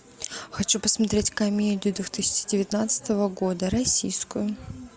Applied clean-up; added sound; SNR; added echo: none; none; none; none.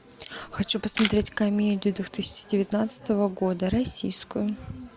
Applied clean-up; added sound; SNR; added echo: none; Camera; 10 dB; none.